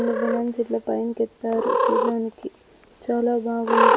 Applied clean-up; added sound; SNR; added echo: none; Cat; -1 dB; none.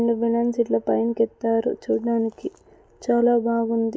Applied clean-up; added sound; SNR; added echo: none; none; none; none.